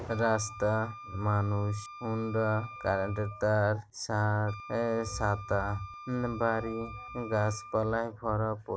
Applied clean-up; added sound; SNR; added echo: none; Wind instrument, woodwind instrument; 16 dB; none.